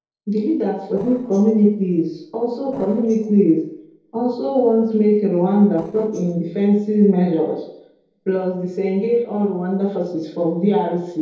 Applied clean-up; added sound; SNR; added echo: neural separator model SepFormer DNS4.